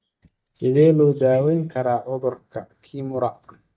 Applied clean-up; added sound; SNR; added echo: neural mask model DeepFilterNet 3.